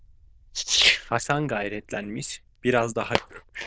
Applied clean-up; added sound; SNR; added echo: neural diffusion model UNIVERSE++.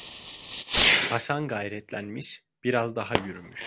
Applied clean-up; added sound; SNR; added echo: none; Fireworks; -4 dB; none.